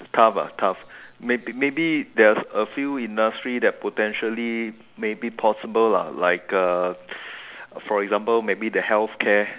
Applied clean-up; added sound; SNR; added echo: none; none; none; none.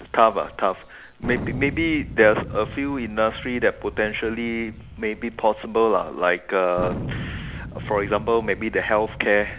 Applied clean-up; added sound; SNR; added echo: none; Thunder; 12 dB; none.